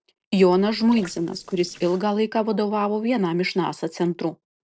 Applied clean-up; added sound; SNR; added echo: neural separator model SepFormer DNS4.